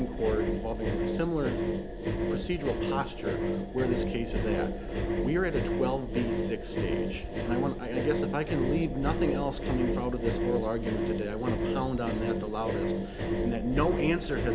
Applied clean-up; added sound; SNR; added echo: none; Engine; -1 dB; none.